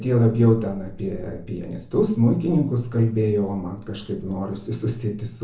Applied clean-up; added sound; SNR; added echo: none; none; none; reverberation time 0.6 s.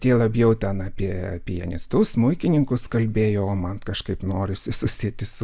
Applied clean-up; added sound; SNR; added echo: none; none; none; none.